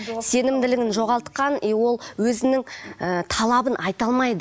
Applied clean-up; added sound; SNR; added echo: none; none; none; none.